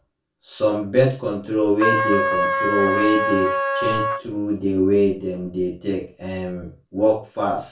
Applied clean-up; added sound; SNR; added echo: none; Trumpet; 0 dB; reverberation time 0.3 s.